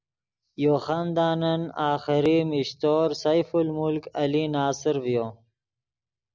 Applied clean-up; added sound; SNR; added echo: none; none; none; none.